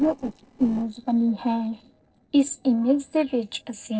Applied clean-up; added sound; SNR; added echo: neural separator model SepFormer DNS4.